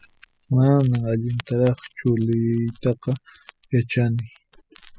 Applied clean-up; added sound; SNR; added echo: classical method spectral subtraction.